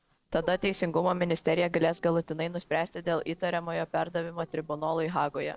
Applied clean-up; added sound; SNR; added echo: neural separator model SepFormer DNS4.